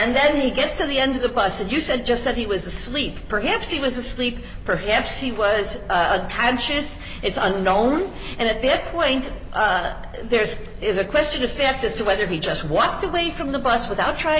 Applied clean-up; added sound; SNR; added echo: none; none; none; none.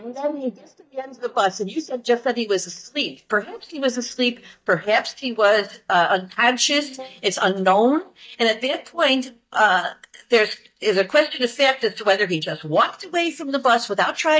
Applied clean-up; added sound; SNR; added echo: neural mask model DeepFilterNet 3.